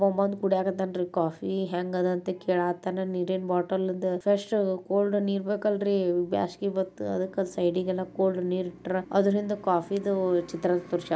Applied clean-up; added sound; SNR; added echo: none; none; none; none.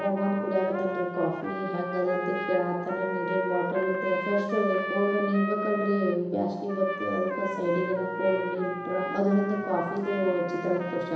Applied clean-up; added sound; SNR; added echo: none; Trumpet; 7 dB; reverberation time 1.0 s.